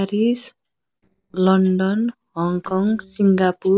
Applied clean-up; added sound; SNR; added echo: neural separator model SepFormer DNS4.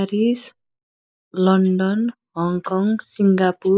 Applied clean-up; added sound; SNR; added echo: neural mask model Resemble Enhance denoiser.